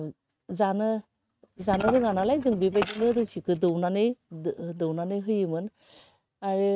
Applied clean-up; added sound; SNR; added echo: neural mask model RNNoise.